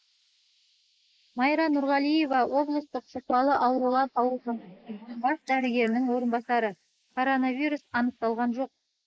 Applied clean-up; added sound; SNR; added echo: neural mask model Resemble Enhance denoiser.